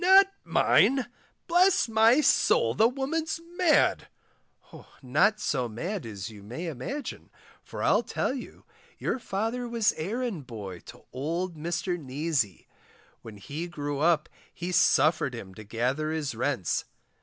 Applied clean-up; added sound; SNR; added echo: none; none; none; none.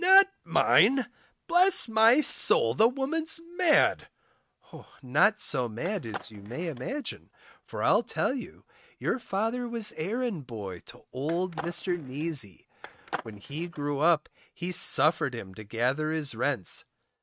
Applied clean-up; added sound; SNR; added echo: neural mask model RNNoise.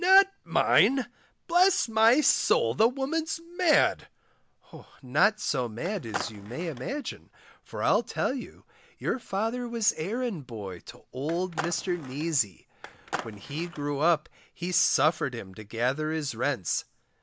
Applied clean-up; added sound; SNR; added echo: none; Skateboard; 11 dB; none.